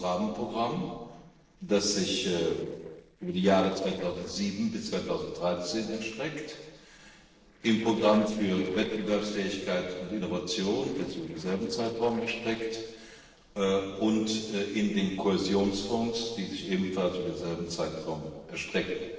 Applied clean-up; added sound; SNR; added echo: neural separator model SepFormer DNS4.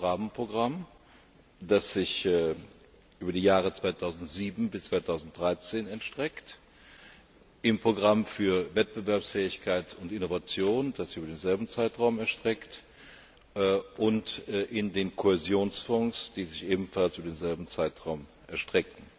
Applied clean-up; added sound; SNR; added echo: none; none; none; none.